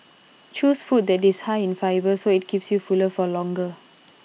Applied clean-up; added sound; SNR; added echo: none; none; none; none.